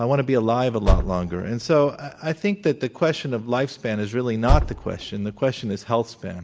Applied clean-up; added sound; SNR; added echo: none; Car; 1 dB; none.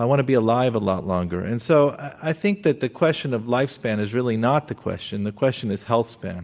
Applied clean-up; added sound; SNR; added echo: none; none; none; none.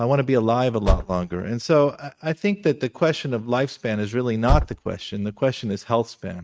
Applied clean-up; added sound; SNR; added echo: neural mask model RNNoise.